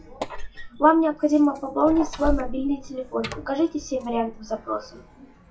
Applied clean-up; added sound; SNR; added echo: classical method WPE with log-MMSE.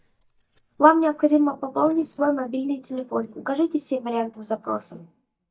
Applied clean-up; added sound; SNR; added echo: neural mask model DeepFilterNet 3.